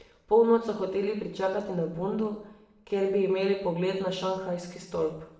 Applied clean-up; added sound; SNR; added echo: none; none; none; reverberation time 0.8 s.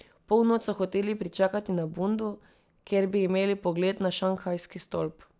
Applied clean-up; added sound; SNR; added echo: none; none; none; none.